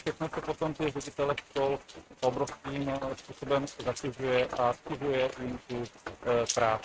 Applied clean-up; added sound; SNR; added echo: neural mask model RNNoise.